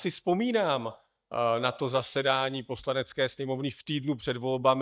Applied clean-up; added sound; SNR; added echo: neural mask model DeepFilterNet 3.